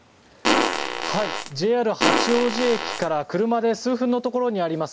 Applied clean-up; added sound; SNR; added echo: none; Fart; 0 dB; none.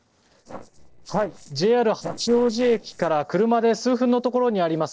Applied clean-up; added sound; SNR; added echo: neural separator model SepFormer DNS4.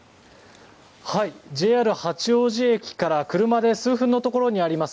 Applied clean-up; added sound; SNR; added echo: none; none; none; none.